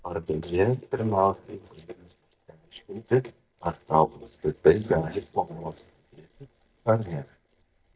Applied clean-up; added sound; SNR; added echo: neural mask model DeepFilterNet 3.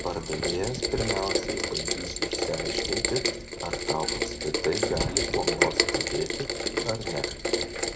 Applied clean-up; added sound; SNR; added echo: none; Rain; -4 dB; reverberation time 0.7 s.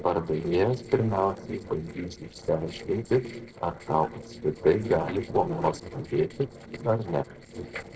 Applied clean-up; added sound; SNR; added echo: neural separator model SepFormer DNS4.